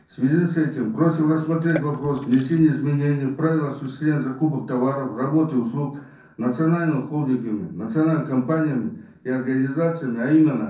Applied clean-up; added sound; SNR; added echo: neural separator model SepFormer DNS4.